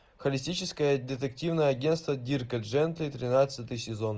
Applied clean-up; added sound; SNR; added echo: none; none; none; none.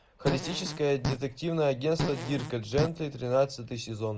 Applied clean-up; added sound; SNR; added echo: none; Fart; 4 dB; none.